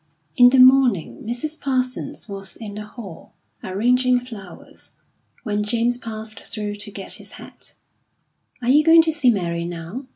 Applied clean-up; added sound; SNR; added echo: none; none; none; none.